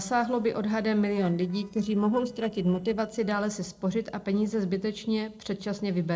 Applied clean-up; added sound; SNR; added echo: neural separator model SepFormer DNS4.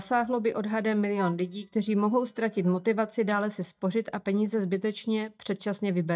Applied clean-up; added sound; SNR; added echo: neural mask model DeepFilterNet 3.